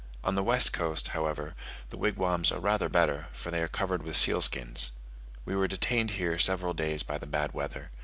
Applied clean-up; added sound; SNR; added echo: none; none; none; none.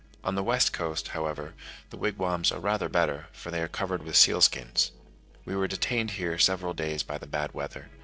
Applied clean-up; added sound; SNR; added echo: neural separator model SepFormer DNS4.